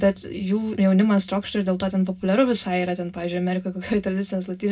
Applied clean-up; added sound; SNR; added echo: none; none; none; reverberation time 0.2 s.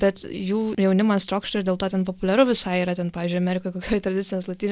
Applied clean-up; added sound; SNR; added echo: none; none; none; none.